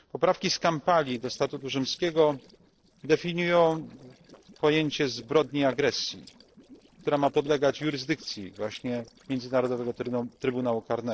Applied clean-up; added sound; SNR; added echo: neural separator model SepFormer DNS4.